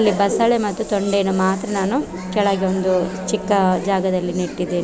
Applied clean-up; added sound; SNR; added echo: none; Bowed string instrument; 12 dB; none.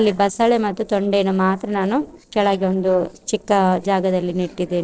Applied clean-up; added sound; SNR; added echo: neural separator model SepFormer DNS4.